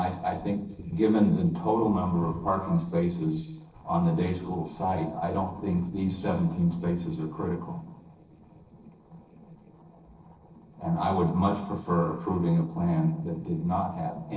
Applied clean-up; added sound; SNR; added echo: neural separator model SepFormer DNS4.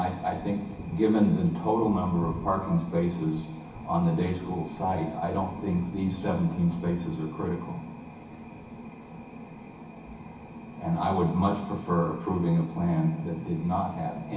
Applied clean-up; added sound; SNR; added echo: none; Thunder; 20 dB; reverberation time 0.3 s.